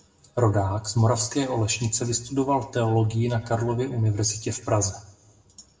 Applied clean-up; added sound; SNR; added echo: none; none; none; reverberation time 0.6 s.